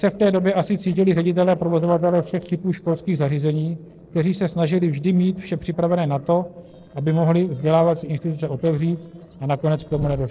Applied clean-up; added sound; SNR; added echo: neural separator model SepFormer DNS4.